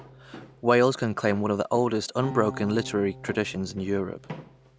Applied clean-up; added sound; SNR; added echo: none; Walk, footsteps + Acoustic guitar; 16 dB; none.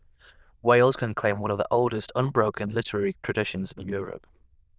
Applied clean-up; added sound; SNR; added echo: neural diffusion model UNIVERSE++.